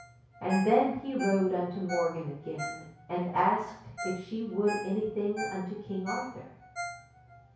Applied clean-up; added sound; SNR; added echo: none; Ringtone; 11 dB; reverberation time 0.6 s.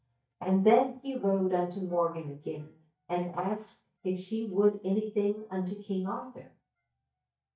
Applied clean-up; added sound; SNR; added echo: neural mask model DeepFilterNet 3.